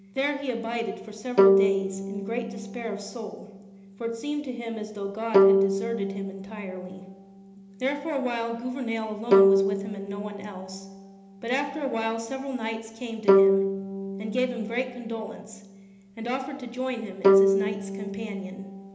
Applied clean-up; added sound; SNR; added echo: none; Bowed string instrument; -5 dB; reverberation time 1.0 s.